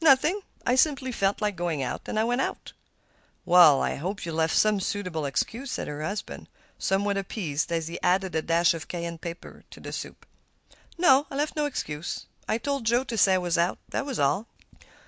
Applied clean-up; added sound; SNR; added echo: none; none; none; none.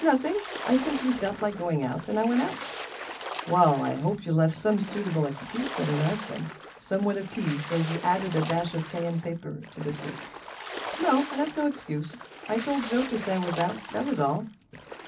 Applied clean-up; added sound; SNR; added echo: none; Splash, splatter; 11 dB; reverberation time 0.4 s.